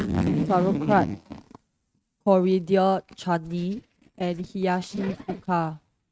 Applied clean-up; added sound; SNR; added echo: neural mask model RNNoise.